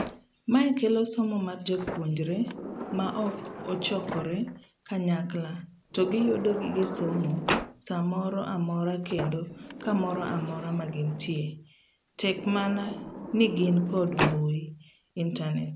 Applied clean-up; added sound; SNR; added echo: none; Sliding door; 9 dB; none.